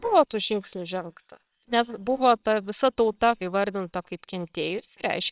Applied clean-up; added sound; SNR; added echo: neural separator model SepFormer WHAMR!.